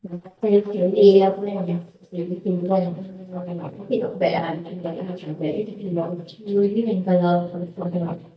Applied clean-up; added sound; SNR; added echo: neural mask model DeepFilterNet 3.